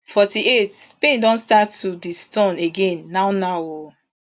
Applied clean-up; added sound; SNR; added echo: none; none; none; none.